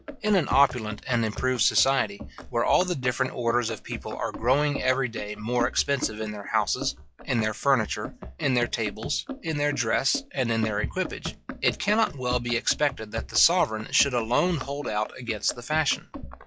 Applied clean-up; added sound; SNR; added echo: classical method log-MMSE.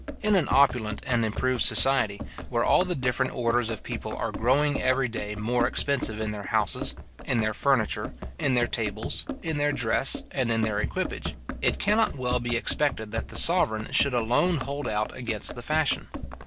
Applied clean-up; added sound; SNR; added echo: none; Run; 10 dB; none.